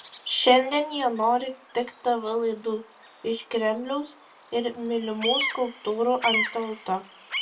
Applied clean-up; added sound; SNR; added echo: none; Bird vocalization, bird call, bird song; 9 dB; reverberation time 0.2 s.